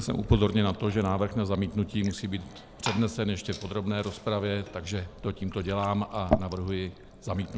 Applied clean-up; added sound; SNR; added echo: none; Liquid; 10 dB; none.